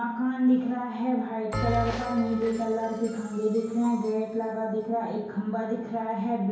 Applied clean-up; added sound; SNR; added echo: none; Bell; 11 dB; reverberation time 1.0 s.